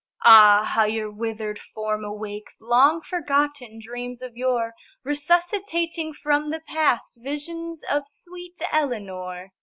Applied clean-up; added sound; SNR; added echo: none; none; none; none.